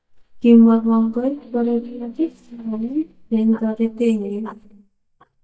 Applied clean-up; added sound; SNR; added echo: neural mask model DeepFilterNet 3.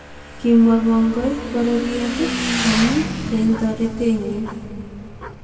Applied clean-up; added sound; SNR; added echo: none; Motorcycle / Engine; 8 dB; reverberation time 2.3 s.